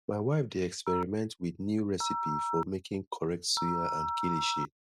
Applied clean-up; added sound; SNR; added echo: none; Telephone; 3 dB; none.